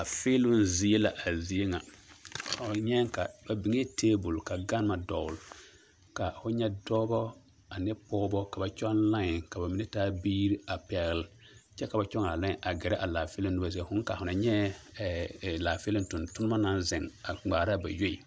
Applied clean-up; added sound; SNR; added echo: none; none; none; none.